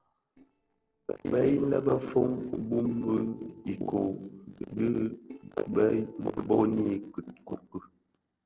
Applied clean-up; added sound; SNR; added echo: neural separator model SepFormer DNS4.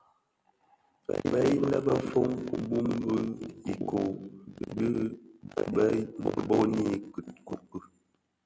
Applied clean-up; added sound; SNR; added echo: none; none; none; none.